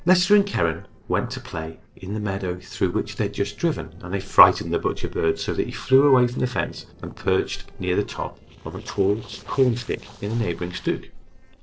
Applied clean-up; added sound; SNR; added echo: neural separator model SepFormer DNS4.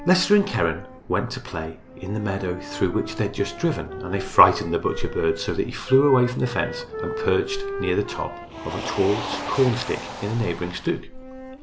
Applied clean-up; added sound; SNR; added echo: none; Motor vehicle (road) + Wind instrument, woodwind instrument; 11 dB; none.